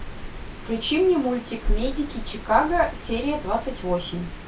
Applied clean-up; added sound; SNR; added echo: none; Rain; 10 dB; reverberation time 0.3 s.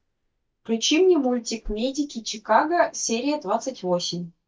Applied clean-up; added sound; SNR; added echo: neural mask model DeepFilterNet 3.